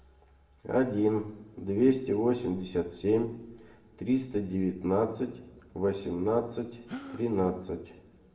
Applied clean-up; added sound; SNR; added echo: none; Gasp; 17 dB; reverberation time 0.7 s.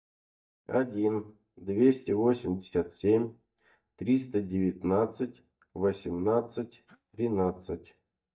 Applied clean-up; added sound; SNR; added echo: neural mask model DeepFilterNet 3.